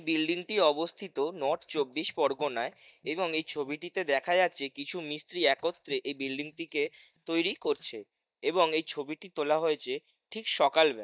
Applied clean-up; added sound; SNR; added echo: neural mask model DeepFilterNet 3.